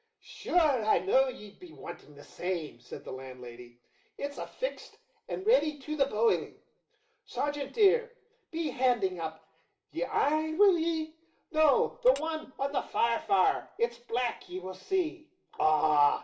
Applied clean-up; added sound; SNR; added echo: none; Tap / Dishes, pots, and pans; 18 dB; reverberation time 0.4 s.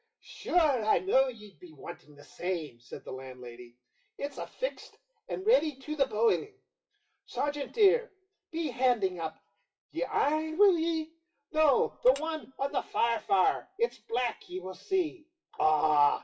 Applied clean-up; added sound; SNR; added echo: classical method WPE with log-MMSE.